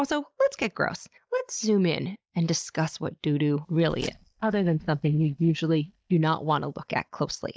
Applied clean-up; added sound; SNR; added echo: neural mask model DeepFilterNet 3.